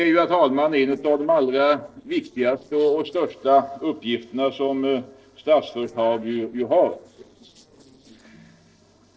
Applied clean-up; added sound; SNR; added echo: neural separator model SepFormer DNS4.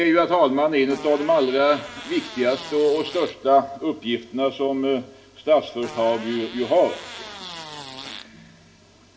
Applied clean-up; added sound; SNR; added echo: none; Fart; 16 dB; reverberation time 0.4 s.